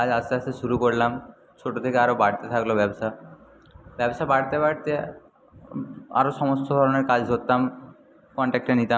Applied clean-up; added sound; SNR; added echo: none; none; none; none.